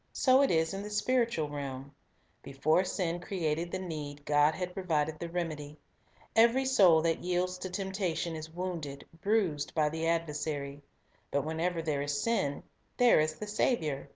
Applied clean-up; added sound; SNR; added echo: none; none; none; none.